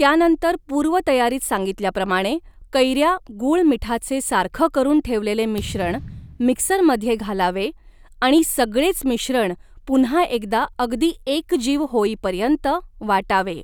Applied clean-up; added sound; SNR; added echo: none; Thump, thud; 15 dB; none.